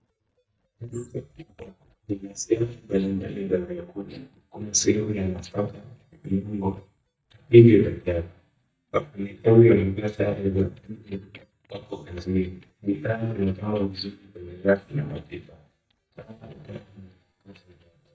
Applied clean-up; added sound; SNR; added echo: neural mask model DeepFilterNet 3.